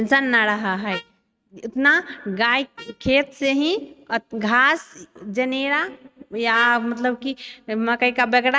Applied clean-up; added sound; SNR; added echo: neural mask model RNNoise.